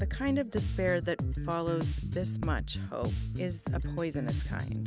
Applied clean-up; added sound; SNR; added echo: none; Bass guitar; -1 dB; none.